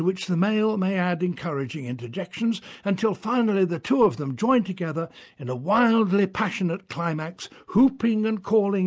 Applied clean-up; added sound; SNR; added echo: none; none; none; none.